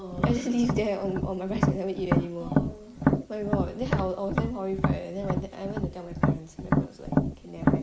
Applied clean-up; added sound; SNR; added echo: none; Tap; -4 dB; reverberation time 2.5 s.